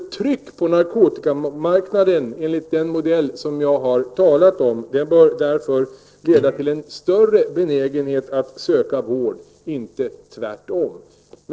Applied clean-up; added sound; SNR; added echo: neural separator model SepFormer DNS4.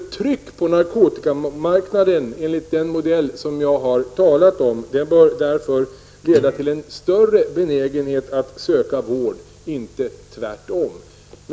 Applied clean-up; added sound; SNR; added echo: none; Guitar; 18 dB; none.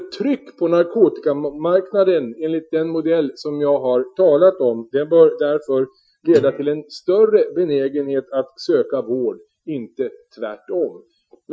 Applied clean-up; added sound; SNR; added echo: classical method Wiener filter.